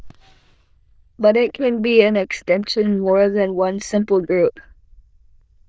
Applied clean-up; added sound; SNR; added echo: neural diffusion model UNIVERSE++.